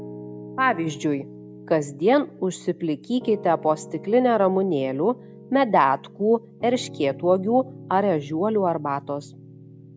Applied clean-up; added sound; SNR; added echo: none; Piano; 17 dB; none.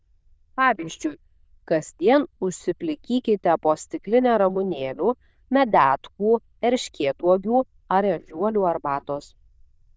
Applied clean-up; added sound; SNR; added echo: neural diffusion model UNIVERSE++.